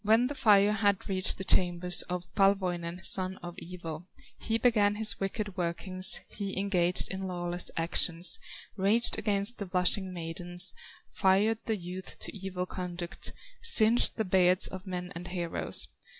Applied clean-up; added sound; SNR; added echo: none; none; none; none.